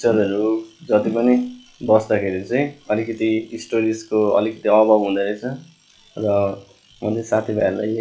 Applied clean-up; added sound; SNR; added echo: classical method log-MMSE.